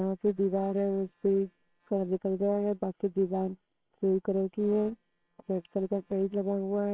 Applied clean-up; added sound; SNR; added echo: neural separator model SepFormer WHAMR!.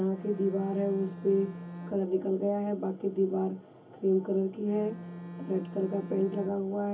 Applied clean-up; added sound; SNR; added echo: none; Bowed string instrument; 12 dB; reverberation time 0.3 s.